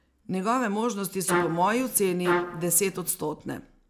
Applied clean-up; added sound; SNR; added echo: none; Trumpet; 2 dB; none.